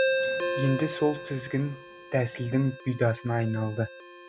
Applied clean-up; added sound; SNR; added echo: none; Ringtone; 5 dB; none.